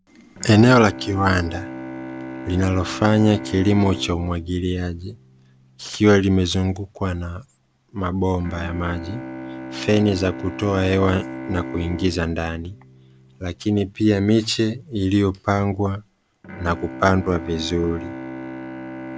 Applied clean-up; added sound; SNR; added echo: none; Bowed string instrument; 13 dB; none.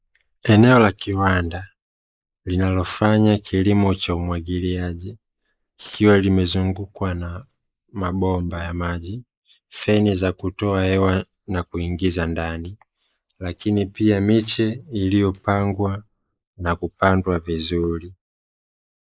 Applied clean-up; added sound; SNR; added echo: neural mask model Resemble Enhance denoiser.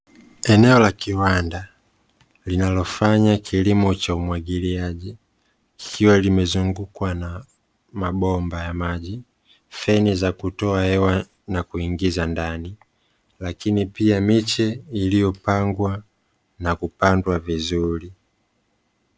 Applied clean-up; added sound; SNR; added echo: none; none; none; none.